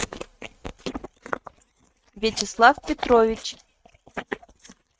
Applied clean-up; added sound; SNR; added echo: neural mask model RNNoise.